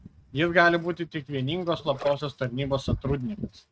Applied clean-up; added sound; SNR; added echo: neural mask model RNNoise.